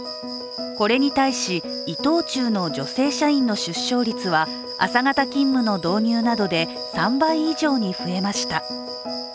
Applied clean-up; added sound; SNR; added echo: none; Cricket; 13 dB; none.